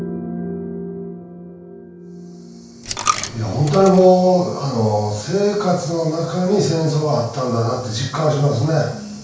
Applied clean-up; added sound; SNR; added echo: none; Coin (dropping); 10 dB; reverberation time 0.5 s.